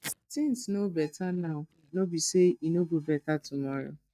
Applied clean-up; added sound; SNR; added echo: neural mask model DeepFilterNet 3.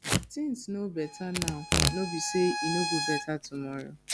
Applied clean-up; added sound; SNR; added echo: none; Bowed string instrument + Packing tape, duct tape / Tearing; -1 dB; none.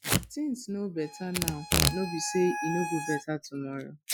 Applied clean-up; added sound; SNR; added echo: classical method Wiener filter.